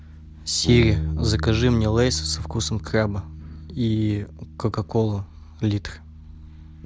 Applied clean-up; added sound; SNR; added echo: none; Bass guitar; 7 dB; none.